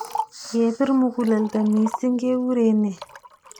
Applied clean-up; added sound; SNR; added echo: neural mask model RNNoise.